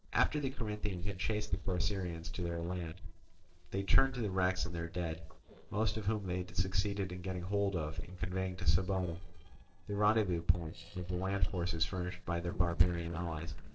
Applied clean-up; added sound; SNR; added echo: neural separator model SepFormer DNS4.